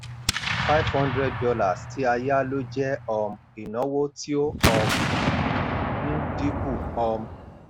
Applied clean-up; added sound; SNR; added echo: none; Explosion; 1 dB; none.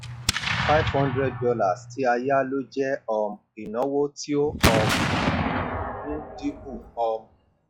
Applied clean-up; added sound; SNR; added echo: classical method log-MMSE.